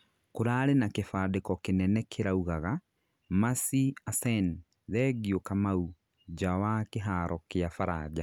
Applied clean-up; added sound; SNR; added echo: none; none; none; none.